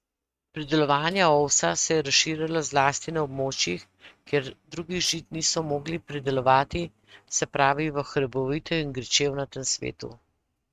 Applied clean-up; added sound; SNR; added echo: neural mask model RNNoise.